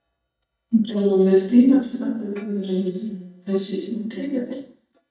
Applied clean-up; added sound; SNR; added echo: neural mask model DeepFilterNet 3.